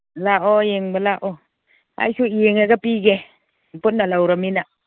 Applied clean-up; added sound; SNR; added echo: none; none; none; none.